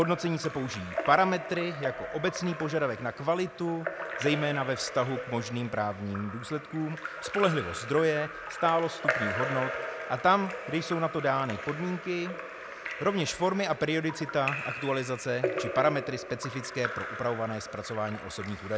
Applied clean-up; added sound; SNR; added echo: none; Drip / Trickle, dribble / Splash, splatter; 7 dB; none.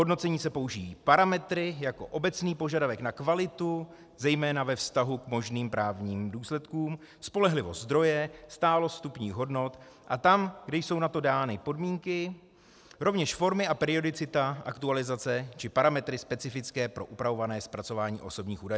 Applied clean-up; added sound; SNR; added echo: none; none; none; none.